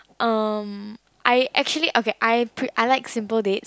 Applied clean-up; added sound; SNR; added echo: none; none; none; none.